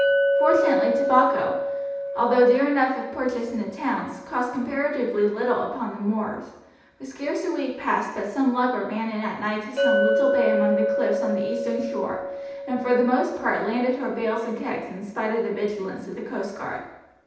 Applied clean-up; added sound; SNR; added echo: none; Chink, clink; 3 dB; reverberation time 0.8 s.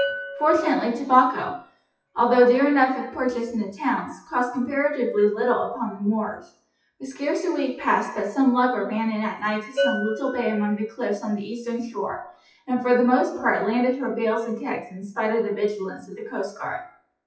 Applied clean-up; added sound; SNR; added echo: classical method WPE with log-MMSE.